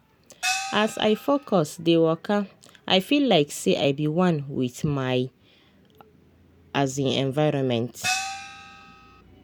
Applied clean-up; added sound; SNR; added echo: none; Gong; 7 dB; none.